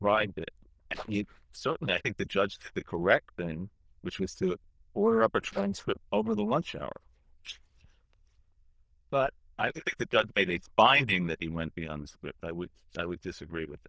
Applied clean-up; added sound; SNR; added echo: neural diffusion model UNIVERSE++.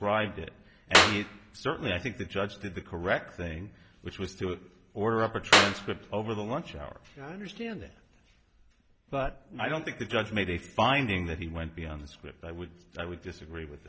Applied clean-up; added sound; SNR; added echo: none; Clapping; -5 dB; none.